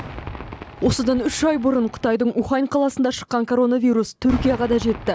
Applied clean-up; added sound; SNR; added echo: none; Cheering / Fireworks; 15 dB; none.